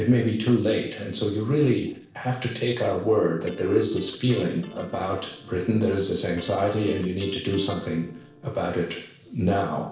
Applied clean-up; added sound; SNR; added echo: neural separator model SepFormer DNS4.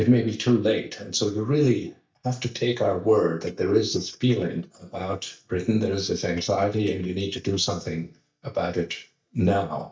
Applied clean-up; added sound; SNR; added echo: neural mask model DeepFilterNet 3.